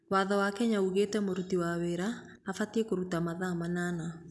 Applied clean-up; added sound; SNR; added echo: none; none; none; none.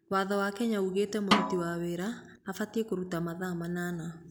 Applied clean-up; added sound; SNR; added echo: none; Snare drum; 0 dB; none.